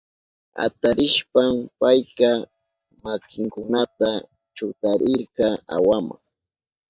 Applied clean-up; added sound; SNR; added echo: neural mask model DeepFilterNet 3.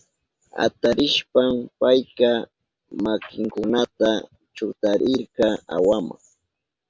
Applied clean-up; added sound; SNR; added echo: none; none; none; none.